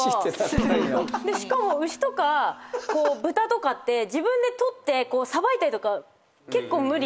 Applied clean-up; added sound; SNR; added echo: none; Dishes, pots, and pans; 10 dB; none.